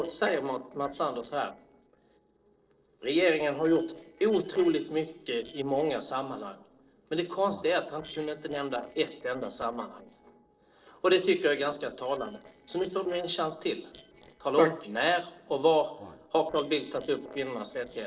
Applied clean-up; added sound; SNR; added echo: neural separator model SepFormer DNS4.